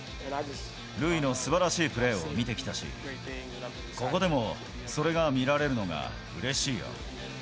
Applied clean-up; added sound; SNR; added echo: none; none; none; none.